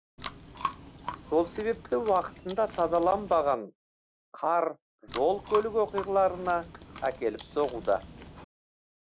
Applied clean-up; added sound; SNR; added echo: none; Chewing, mastication; 10 dB; none.